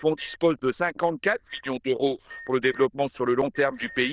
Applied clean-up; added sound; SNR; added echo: neural diffusion model UNIVERSE++.